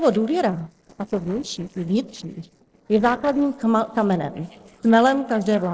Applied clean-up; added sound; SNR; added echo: neural separator model SepFormer DNS4.